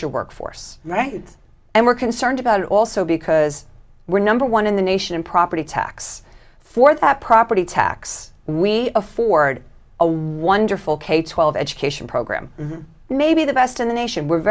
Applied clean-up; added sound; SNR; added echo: none; none; none; none.